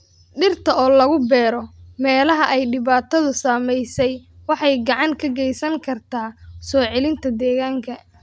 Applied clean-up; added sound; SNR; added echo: none; none; none; none.